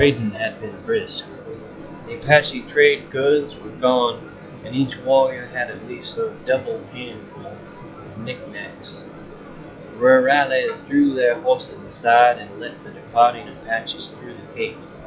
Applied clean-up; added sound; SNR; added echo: classical method log-MMSE.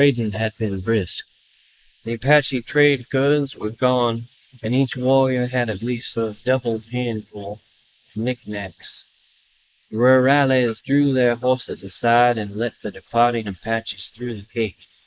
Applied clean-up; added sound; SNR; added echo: neural mask model Resemble Enhance denoiser.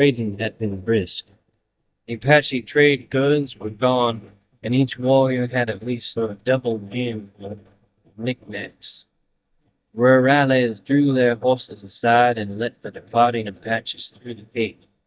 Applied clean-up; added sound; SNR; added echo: neural mask model DeepFilterNet 3.